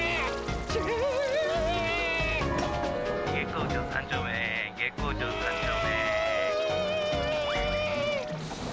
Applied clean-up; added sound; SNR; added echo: none; none; none; none.